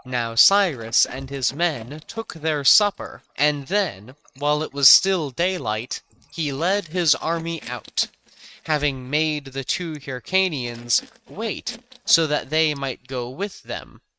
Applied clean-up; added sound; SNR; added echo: neural mask model RNNoise.